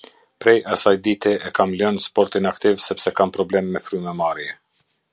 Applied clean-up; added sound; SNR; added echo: none; none; none; none.